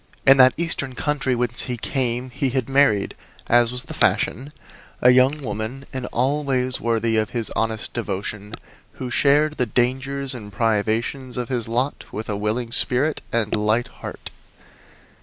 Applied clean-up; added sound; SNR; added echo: none; none; none; none.